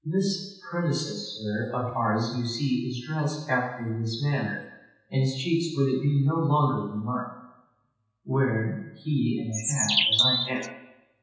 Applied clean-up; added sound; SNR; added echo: none; Bird; -3 dB; reverberation time 0.9 s.